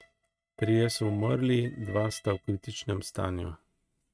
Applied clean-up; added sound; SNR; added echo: neural mask model RNNoise.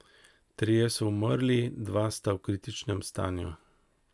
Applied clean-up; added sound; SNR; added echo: none; none; none; none.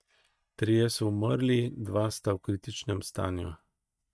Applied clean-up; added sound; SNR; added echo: neural mask model DeepFilterNet 3.